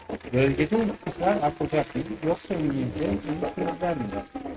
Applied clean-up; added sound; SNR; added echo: neural mask model RNNoise.